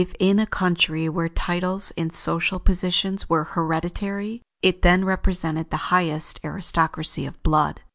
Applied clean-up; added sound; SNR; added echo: none; none; none; none.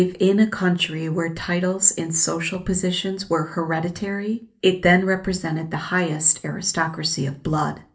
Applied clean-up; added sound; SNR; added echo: none; none; none; reverberation time 0.3 s.